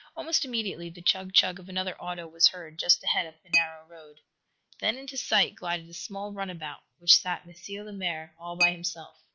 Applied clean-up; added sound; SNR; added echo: none; Chink, clink; 8 dB; none.